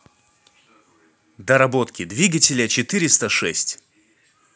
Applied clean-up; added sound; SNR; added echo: none; none; none; none.